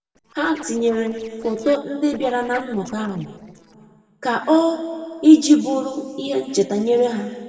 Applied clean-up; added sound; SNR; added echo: neural separator model SepFormer DNS4.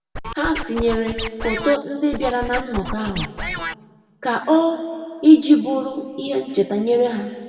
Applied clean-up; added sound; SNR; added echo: none; Scratching (performance technique); 8 dB; reverberation time 2.0 s.